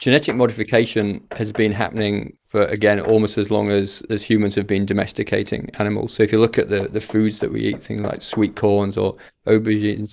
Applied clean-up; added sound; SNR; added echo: neural mask model Resemble Enhance denoiser.